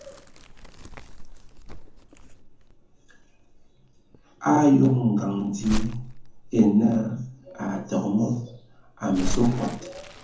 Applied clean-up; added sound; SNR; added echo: none; Crumpling, crinkling; 9 dB; reverberation time 0.7 s.